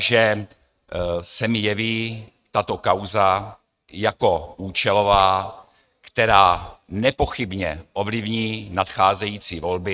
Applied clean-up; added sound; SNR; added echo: neural mask model RNNoise.